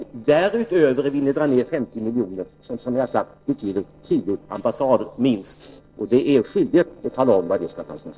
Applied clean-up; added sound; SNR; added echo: neural separator model SepFormer DNS4.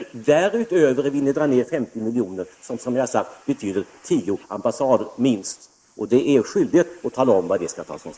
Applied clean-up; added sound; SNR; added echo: neural mask model Resemble Enhance denoiser.